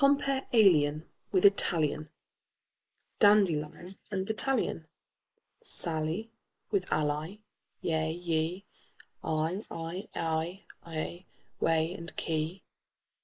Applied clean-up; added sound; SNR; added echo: neural mask model Resemble Enhance denoiser.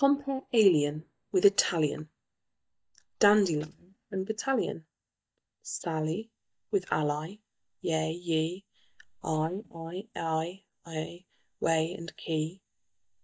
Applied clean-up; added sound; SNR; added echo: neural mask model DeepFilterNet 3.